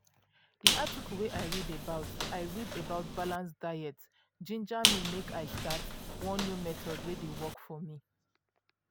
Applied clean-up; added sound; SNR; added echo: none; Squeak; -5 dB; none.